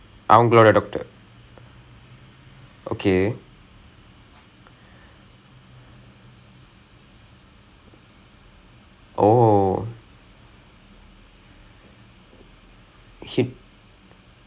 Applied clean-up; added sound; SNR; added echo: none; none; none; none.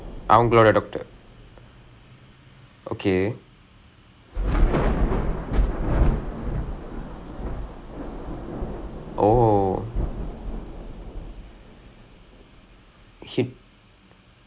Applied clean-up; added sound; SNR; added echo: none; Thunder / Rain; 1 dB; none.